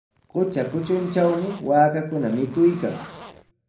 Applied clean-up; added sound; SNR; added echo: none; Zipper (clothing); 18 dB; reverberation time 0.6 s.